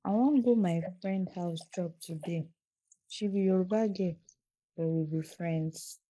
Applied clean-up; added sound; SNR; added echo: neural mask model Resemble Enhance denoiser.